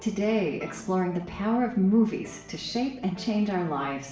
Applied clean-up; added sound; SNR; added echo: none; none; none; reverberation time 0.5 s.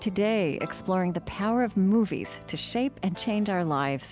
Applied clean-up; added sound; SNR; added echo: none; none; none; none.